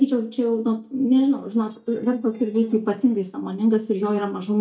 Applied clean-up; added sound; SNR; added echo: neural mask model DeepFilterNet 3.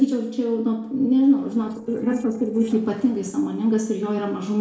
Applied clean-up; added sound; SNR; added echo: neural separator model SepFormer DNS4.